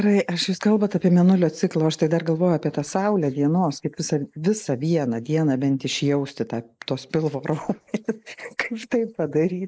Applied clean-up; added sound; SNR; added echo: neural mask model Resemble Enhance denoiser.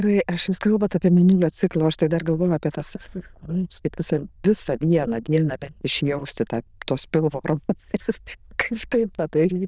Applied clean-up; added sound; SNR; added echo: neural diffusion model UNIVERSE++.